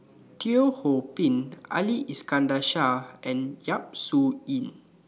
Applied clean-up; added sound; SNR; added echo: none; none; none; none.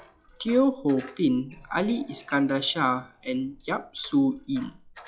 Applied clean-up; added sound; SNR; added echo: classical method log-MMSE.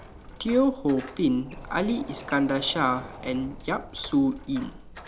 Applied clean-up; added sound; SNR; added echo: none; Door; 16 dB; none.